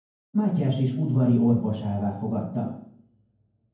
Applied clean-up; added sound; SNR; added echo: none; none; none; reverberation time 0.9 s.